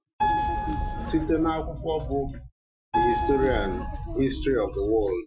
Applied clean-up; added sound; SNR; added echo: classical method Wiener filter.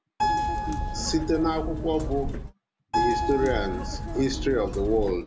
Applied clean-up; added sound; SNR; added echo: none; Keyboard (musical); 1 dB; none.